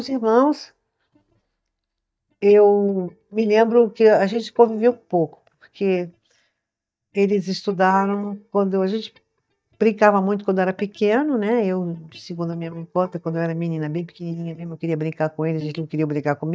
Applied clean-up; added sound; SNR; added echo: neural mask model DeepFilterNet 3.